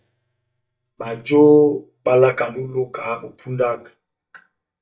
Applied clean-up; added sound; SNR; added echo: neural mask model DeepFilterNet 3.